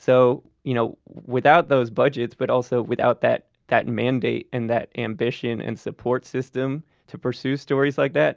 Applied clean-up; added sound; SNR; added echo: none; none; none; none.